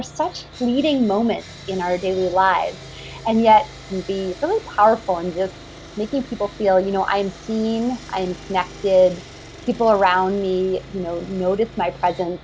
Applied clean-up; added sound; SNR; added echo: none; Sawing; 18 dB; none.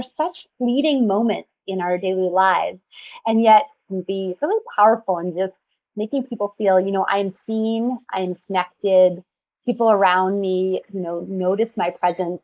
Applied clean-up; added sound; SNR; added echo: neural mask model Resemble Enhance denoiser.